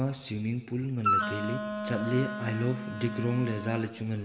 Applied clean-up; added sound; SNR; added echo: none; Wind instrument, woodwind instrument; 2 dB; reverberation time 2.4 s.